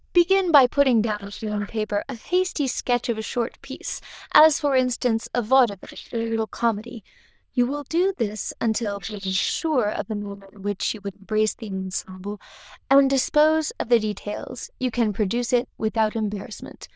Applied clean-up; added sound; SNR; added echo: neural diffusion model UNIVERSE++.